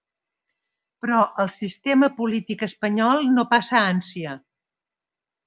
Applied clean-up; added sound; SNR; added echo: none; none; none; none.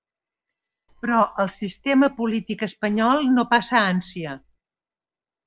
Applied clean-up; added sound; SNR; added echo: neural separator model SepFormer DNS4.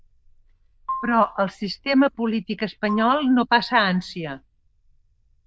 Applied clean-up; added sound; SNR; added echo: neural diffusion model UNIVERSE++.